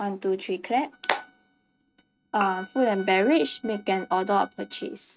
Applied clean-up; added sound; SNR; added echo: neural mask model RNNoise.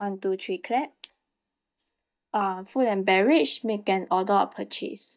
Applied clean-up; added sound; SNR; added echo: neural mask model DeepFilterNet 3.